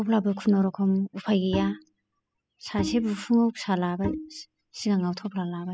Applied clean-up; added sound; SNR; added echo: classical method spectral subtraction.